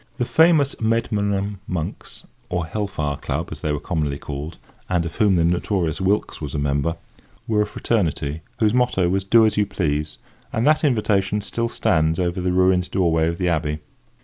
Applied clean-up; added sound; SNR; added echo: none; none; none; none.